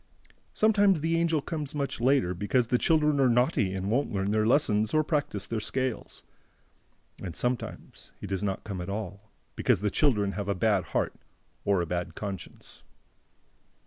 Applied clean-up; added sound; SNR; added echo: none; none; none; none.